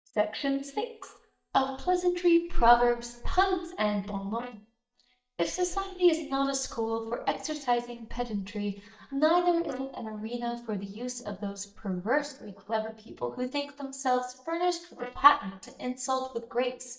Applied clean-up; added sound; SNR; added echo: neural mask model DeepFilterNet 3.